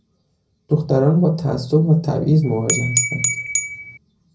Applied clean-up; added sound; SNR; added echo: none; Glass / Bell; 3 dB; reverberation time 0.4 s.